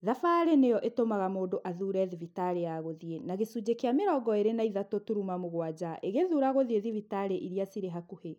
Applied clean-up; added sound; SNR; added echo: none; none; none; none.